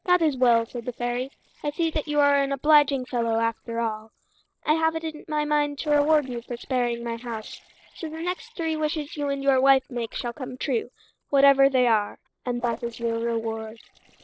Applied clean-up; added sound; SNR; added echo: neural separator model SepFormer DNS4.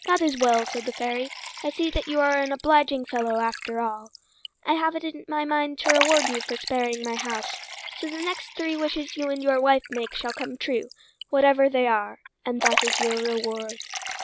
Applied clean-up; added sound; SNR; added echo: none; Liquid; 8 dB; none.